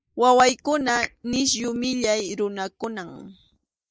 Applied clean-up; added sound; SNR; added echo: neural mask model Resemble Enhance denoiser.